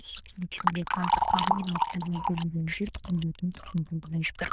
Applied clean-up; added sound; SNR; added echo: neural diffusion model UNIVERSE++.